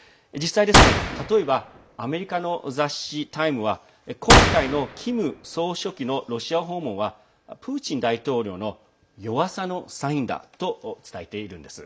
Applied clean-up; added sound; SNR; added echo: none; Gunshot, gunfire; -4 dB; none.